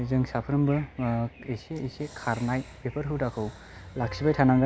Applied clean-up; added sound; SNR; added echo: none; Breathing; 19 dB; none.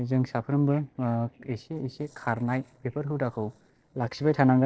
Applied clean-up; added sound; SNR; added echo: neural separator model SepFormer DNS4.